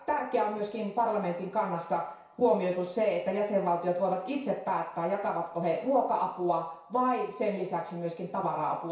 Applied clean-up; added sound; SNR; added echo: none; none; none; reverberation time 0.6 s.